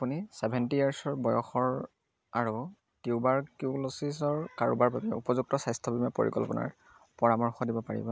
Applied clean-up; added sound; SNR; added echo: none; none; none; none.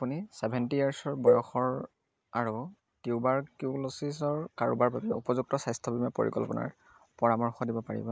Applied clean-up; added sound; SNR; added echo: neural mask model Resemble Enhance denoiser.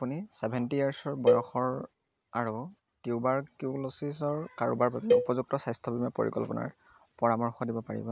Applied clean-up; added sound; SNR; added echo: none; Cowbell; 0 dB; none.